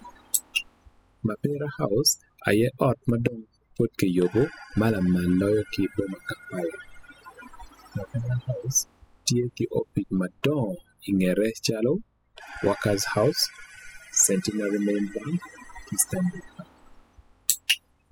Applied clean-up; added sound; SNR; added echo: classical method spectral subtraction.